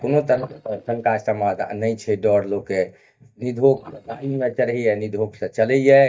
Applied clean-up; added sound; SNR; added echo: neural mask model DeepFilterNet 3.